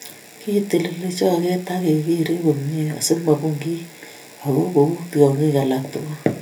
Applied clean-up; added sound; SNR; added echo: none; none; none; reverberation time 0.3 s.